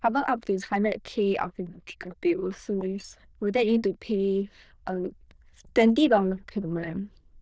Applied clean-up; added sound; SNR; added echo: neural diffusion model UNIVERSE++.